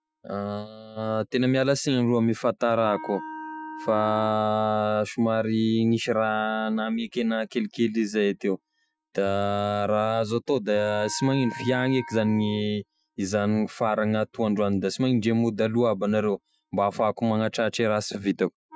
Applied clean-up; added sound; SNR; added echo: classical method Wiener filter.